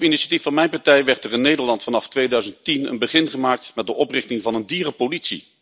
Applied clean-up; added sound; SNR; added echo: none; none; none; none.